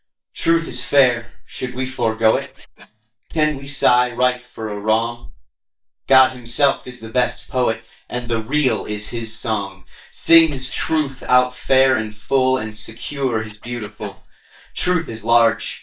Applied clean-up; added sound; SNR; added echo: neural mask model DeepFilterNet 3.